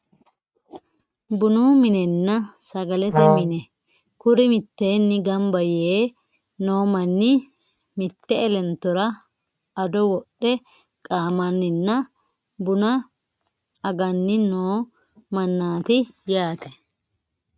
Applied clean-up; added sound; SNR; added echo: neural mask model RNNoise.